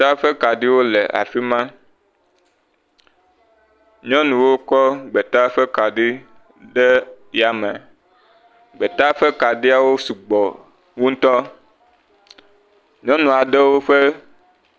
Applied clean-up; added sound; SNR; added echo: none; none; none; none.